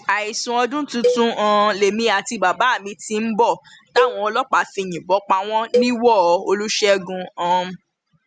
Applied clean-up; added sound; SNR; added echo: none; Cowbell; 6 dB; none.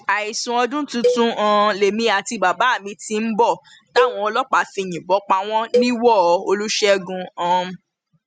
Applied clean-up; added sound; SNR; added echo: neural mask model RNNoise.